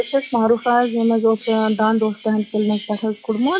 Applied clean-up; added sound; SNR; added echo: classical method log-MMSE.